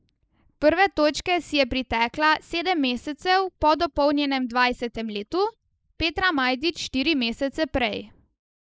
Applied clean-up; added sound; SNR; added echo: neural mask model Resemble Enhance denoiser.